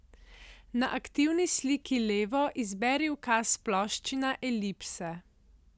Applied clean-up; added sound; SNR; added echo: none; none; none; none.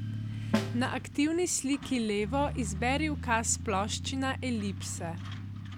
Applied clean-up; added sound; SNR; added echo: none; Truck + Snare drum; 5 dB; none.